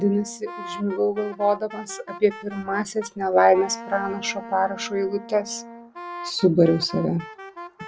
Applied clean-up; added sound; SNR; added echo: none; Wind instrument, woodwind instrument; 15 dB; none.